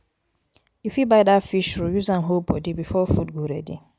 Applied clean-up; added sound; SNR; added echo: none; none; none; none.